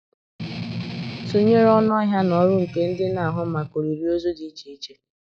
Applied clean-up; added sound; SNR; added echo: classical method log-MMSE.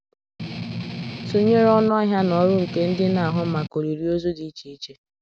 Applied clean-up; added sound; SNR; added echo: none; Strum; 8 dB; none.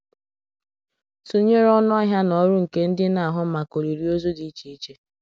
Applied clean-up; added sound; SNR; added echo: none; none; none; none.